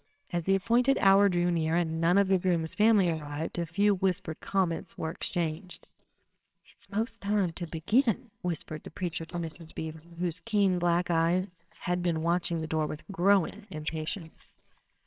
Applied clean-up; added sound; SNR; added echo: neural separator model SepFormer WHAMR!.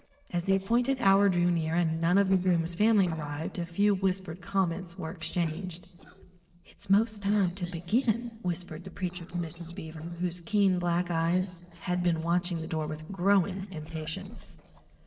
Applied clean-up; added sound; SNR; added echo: neural separator model SepFormer DNS4.